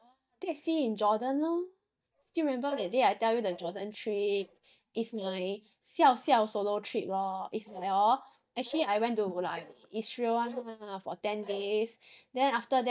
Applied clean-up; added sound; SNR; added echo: neural mask model DeepFilterNet 3.